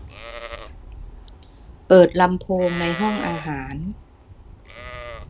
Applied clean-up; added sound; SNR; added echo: none; Livestock, farm animals, working animals; 14 dB; none.